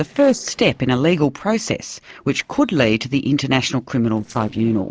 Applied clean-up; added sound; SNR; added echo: neural separator model SepFormer DNS4.